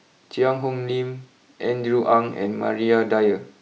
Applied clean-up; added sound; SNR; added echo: none; none; none; none.